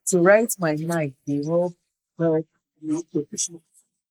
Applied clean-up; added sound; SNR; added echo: neural mask model Resemble Enhance denoiser.